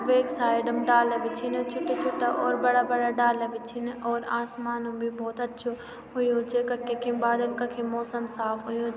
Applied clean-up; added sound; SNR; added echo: none; none; none; none.